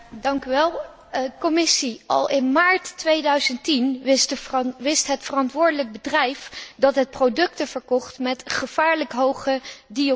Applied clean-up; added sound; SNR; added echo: none; none; none; none.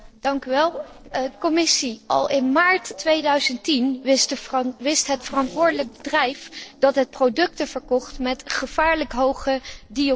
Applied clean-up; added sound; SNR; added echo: neural separator model SepFormer DNS4.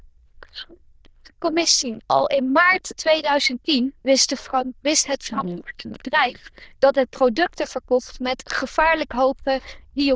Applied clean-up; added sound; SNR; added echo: neural diffusion model UNIVERSE++.